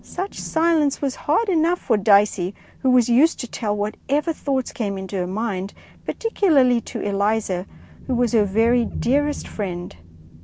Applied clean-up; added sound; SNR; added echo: none; Thunder; 18 dB; none.